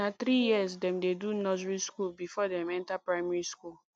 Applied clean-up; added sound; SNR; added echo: neural mask model DeepFilterNet 3.